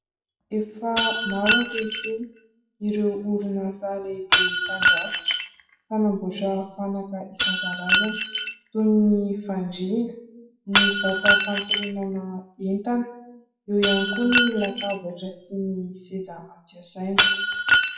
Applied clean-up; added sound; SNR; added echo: classical method WPE with log-MMSE.